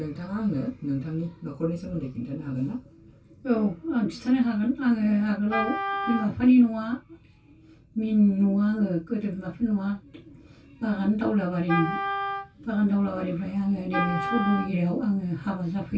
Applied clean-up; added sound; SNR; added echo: none; Wind instrument, woodwind instrument; 6 dB; reverberation time 0.2 s.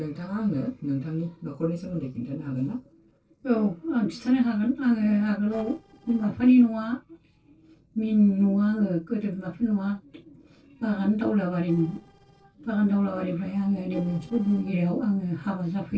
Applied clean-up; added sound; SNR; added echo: neural separator model SepFormer DNS4.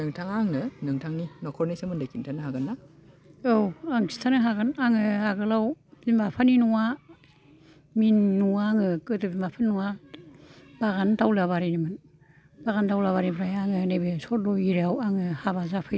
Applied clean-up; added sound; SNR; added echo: none; none; none; none.